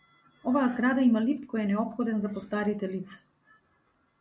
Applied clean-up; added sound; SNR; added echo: none; none; none; none.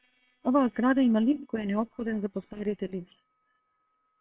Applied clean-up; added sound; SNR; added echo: neural separator model SepFormer WHAM!.